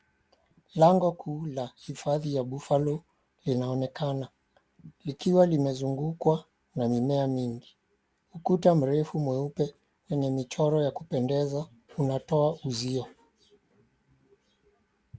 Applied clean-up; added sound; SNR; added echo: none; none; none; none.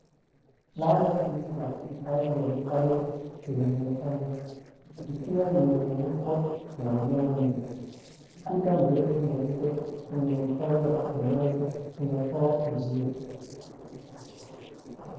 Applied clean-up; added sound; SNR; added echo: neural separator model SepFormer DNS4.